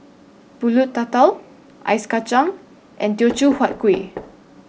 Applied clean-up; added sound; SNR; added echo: none; Knock; 19 dB; none.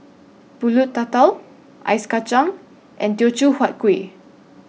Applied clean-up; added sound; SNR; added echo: none; none; none; none.